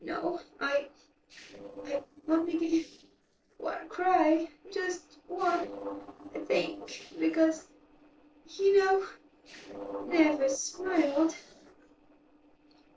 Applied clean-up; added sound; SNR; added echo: neural separator model SepFormer DNS4.